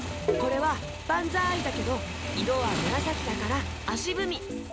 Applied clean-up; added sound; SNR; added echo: none; Motorcycle / Engine; 4 dB; none.